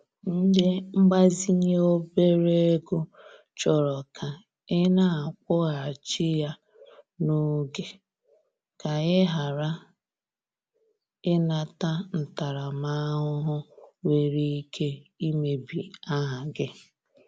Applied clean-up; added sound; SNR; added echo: none; none; none; none.